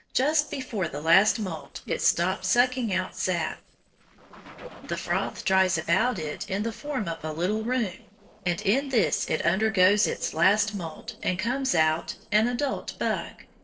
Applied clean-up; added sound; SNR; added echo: neural separator model SepFormer DNS4.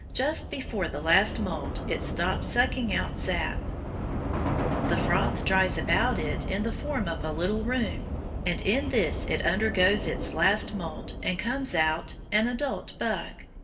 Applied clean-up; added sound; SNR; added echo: none; Subway, metro, underground / Train; 4 dB; reverberation time 0.6 s.